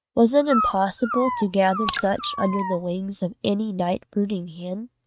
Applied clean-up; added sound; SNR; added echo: neural mask model RNNoise.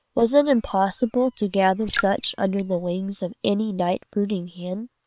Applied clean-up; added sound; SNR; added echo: neural separator model SepFormer WHAM!.